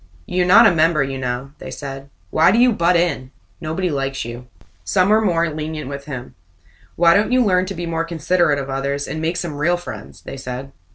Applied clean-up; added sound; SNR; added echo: none; none; none; none.